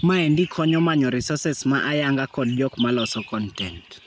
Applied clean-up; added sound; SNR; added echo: none; Bird vocalization, bird call, bird song; 17 dB; none.